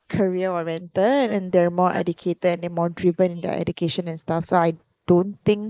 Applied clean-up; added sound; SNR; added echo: neural mask model Resemble Enhance denoiser.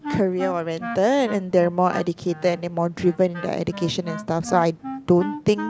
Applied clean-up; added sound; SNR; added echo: none; Wind instrument, woodwind instrument; 13 dB; none.